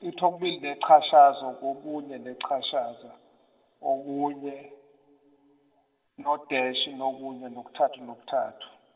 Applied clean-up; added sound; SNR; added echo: none; none; none; reverberation time 2.4 s.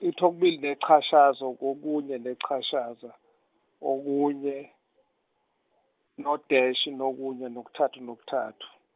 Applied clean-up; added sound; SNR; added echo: none; none; none; none.